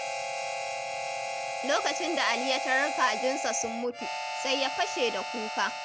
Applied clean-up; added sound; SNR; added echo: none; Harmonica; 2 dB; none.